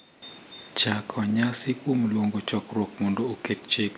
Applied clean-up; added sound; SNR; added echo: none; none; none; none.